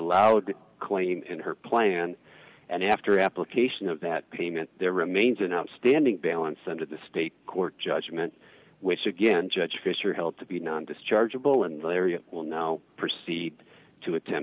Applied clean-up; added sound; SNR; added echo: none; none; none; none.